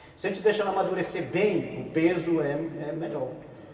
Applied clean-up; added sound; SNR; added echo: none; none; none; reverberation time 2.9 s.